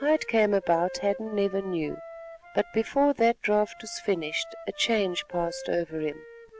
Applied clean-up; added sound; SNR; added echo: none; Wind instrument, woodwind instrument; 16 dB; none.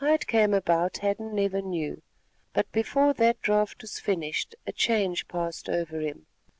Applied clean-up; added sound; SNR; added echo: none; none; none; none.